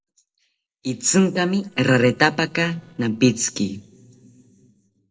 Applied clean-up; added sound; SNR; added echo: neural separator model SepFormer DNS4.